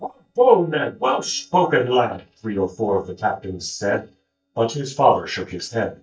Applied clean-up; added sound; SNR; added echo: neural mask model DeepFilterNet 3.